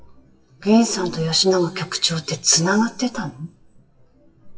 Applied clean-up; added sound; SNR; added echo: classical method WPE with log-MMSE.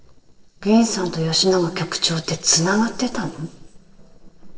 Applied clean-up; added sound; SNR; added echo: neural separator model SepFormer DNS4.